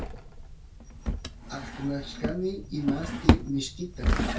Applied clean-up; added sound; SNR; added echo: none; Drawer open or close; -5 dB; reverberation time 0.2 s.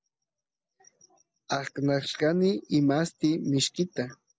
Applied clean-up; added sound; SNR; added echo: none; none; none; none.